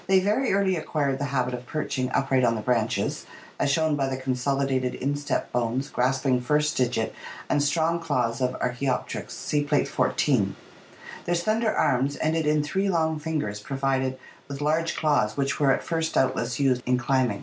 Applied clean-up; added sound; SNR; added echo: none; none; none; none.